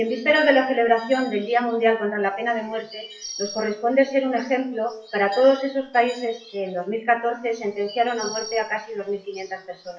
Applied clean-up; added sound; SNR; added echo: classical method WPE with log-MMSE.